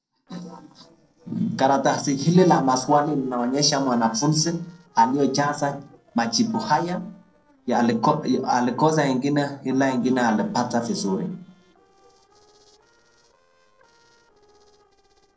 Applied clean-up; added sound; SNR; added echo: neural separator model SepFormer DNS4.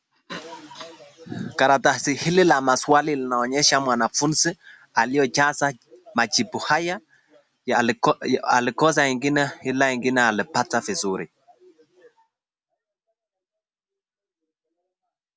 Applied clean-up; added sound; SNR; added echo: none; none; none; none.